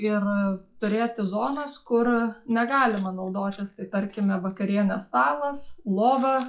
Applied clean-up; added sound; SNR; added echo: classical method log-MMSE.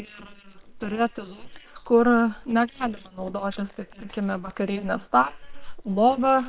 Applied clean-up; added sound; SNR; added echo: neural separator model SepFormer WHAM!.